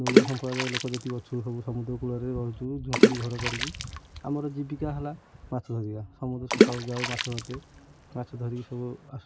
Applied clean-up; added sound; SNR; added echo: none; Water / Splash, splatter; -5 dB; none.